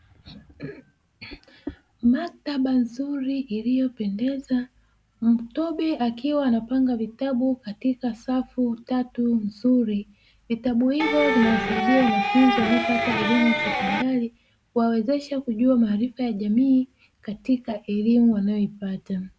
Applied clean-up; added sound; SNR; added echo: none; Electric guitar; 0 dB; none.